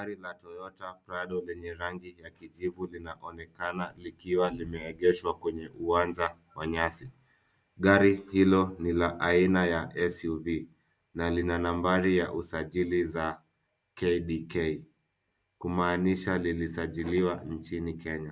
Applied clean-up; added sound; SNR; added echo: none; none; none; none.